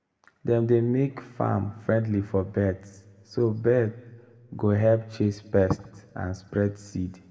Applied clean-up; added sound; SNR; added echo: none; none; none; reverberation time 1.2 s.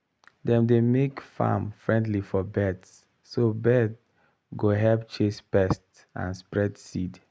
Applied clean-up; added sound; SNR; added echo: none; none; none; none.